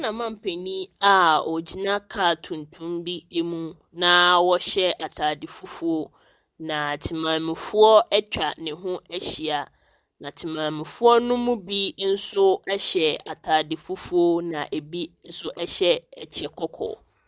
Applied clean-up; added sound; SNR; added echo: none; none; none; none.